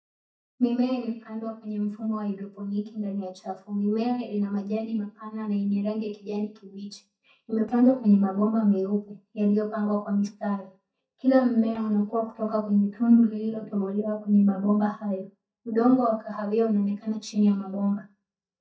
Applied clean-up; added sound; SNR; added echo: neural mask model DeepFilterNet 3.